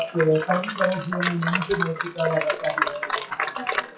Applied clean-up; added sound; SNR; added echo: classical method WPE with log-MMSE.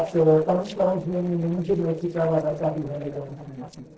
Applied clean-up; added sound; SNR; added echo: neural separator model SepFormer DNS4.